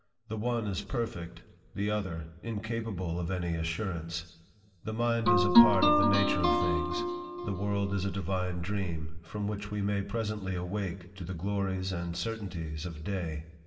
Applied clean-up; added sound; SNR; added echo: none; Guitar; -5 dB; reverberation time 1.5 s.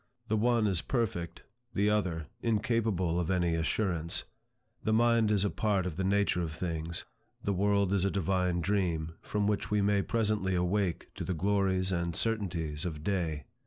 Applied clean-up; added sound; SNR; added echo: none; none; none; none.